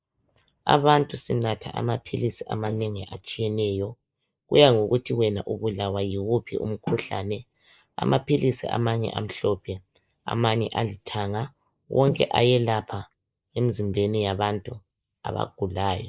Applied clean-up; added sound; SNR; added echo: neural mask model Resemble Enhance denoiser.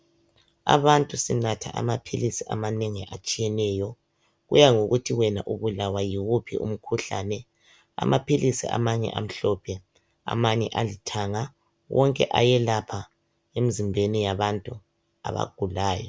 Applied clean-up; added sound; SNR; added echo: none; none; none; none.